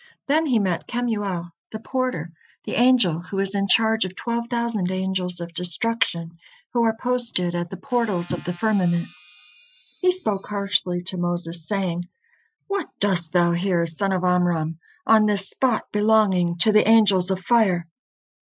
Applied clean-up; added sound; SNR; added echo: classical method Wiener filter.